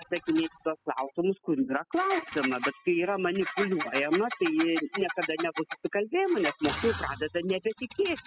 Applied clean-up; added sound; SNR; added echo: classical method spectral subtraction.